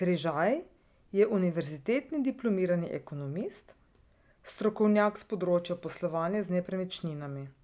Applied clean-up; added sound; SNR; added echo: none; none; none; none.